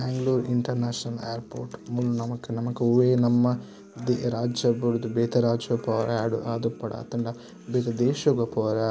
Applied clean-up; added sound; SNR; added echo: none; Acoustic guitar; 18 dB; none.